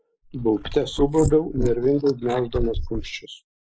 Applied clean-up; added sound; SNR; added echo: neural mask model Resemble Enhance denoiser.